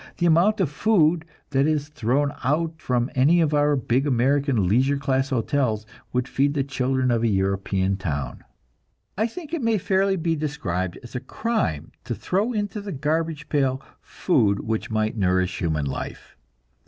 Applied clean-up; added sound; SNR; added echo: none; none; none; none.